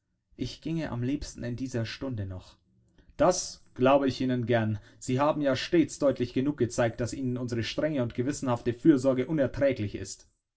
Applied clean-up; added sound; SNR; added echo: none; none; none; reverberation time 0.2 s.